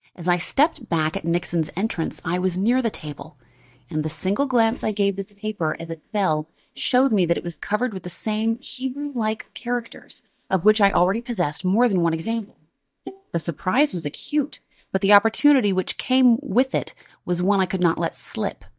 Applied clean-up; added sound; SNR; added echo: neural mask model DeepFilterNet 3.